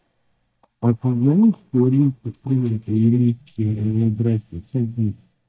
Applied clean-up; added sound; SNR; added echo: neural mask model DeepFilterNet 3.